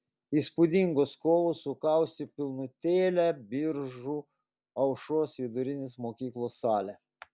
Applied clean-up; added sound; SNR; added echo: none; none; none; none.